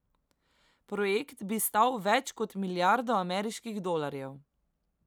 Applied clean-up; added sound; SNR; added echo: none; none; none; none.